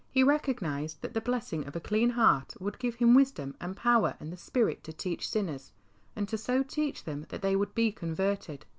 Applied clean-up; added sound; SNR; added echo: none; none; none; none.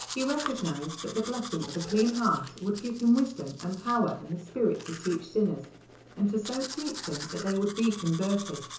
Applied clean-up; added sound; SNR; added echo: none; Domestic sounds, home sounds; 12 dB; reverberation time 0.6 s.